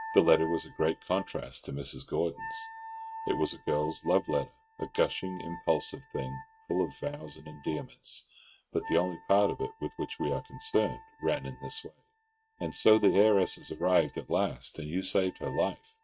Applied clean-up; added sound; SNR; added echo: neural mask model RNNoise.